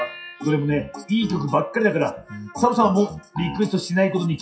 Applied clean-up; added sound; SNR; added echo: classical method WPE with log-MMSE.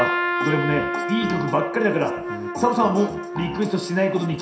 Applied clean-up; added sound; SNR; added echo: none; Trumpet; 4 dB; reverberation time 0.7 s.